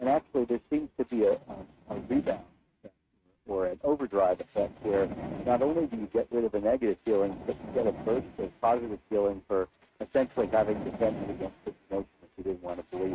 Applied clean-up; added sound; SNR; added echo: neural mask model RNNoise.